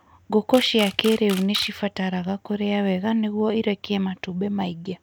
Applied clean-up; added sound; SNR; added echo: none; Camera; 14 dB; none.